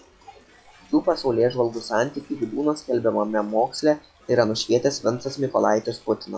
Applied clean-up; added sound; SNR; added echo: classical method log-MMSE.